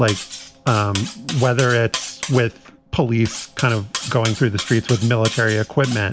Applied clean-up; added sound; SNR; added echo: none; Cutlery, silverware; 12 dB; none.